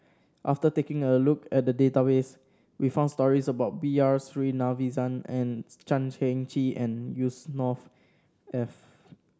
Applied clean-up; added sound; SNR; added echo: none; none; none; none.